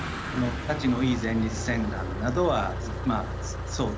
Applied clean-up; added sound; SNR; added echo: none; Motor vehicle (road); 4 dB; none.